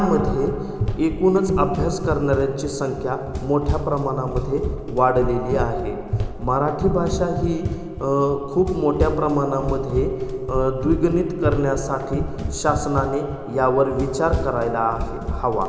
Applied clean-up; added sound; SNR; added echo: none; Run; 6 dB; none.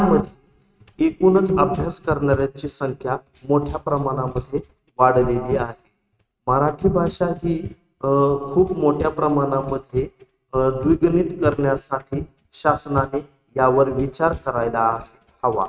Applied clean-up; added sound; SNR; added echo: neural mask model RNNoise.